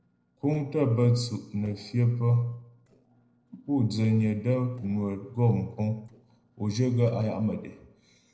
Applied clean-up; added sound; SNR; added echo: neural separator model SepFormer DNS4.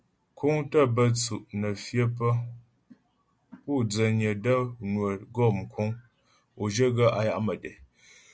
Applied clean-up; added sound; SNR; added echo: none; none; none; none.